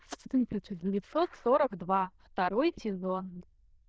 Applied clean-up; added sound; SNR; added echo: neural diffusion model UNIVERSE++.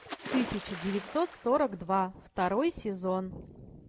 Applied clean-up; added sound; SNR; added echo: none; Splash, splatter; 13 dB; none.